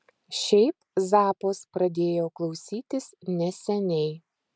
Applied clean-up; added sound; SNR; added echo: none; none; none; none.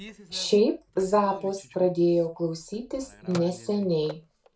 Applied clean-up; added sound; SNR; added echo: none; Telephone; 19 dB; reverberation time 0.3 s.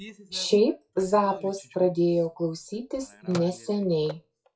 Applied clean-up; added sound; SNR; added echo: classical method WPE with log-MMSE.